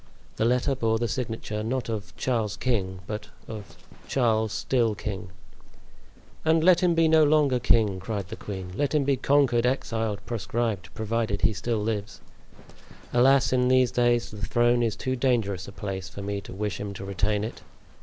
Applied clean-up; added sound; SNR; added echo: none; Livestock, farm animals, working animals; 11 dB; none.